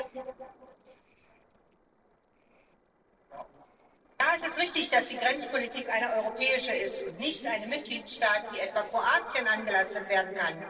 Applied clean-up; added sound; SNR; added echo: neural separator model SepFormer DNS4.